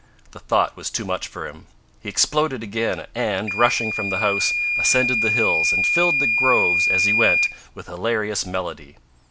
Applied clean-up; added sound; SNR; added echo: none; Microwave oven / Alarm; 0 dB; none.